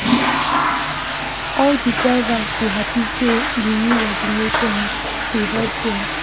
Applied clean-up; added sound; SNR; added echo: none; Toilet flush / Water; 0 dB; none.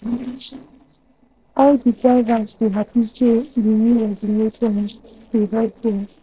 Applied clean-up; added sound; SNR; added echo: neural separator model SepFormer DNS4.